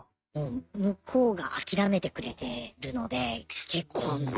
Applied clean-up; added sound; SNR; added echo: neural mask model RNNoise.